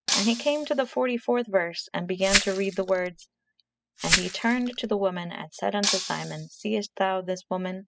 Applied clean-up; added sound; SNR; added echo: classical method spectral subtraction.